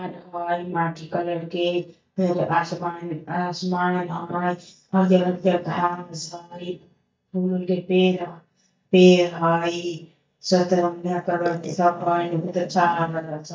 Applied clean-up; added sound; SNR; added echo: neural mask model DeepFilterNet 3.